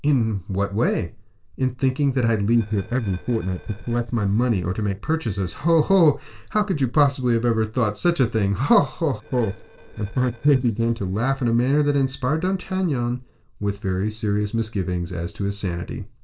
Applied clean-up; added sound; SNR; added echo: neural separator model SepFormer DNS4.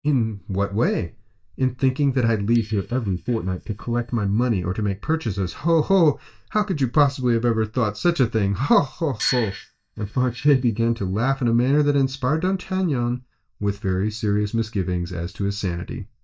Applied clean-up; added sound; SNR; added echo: neural mask model DeepFilterNet 3.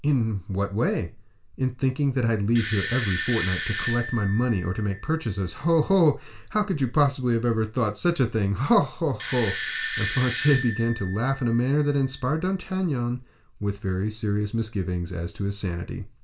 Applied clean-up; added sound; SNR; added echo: none; Bell / Doorbell; -3 dB; reverberation time 0.3 s.